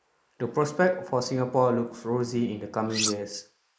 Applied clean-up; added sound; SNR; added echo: neural mask model Resemble Enhance denoiser.